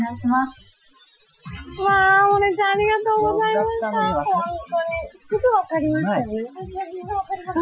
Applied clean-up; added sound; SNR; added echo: classical method Wiener filter.